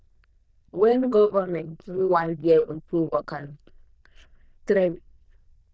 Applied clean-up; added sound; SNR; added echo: neural diffusion model UNIVERSE++.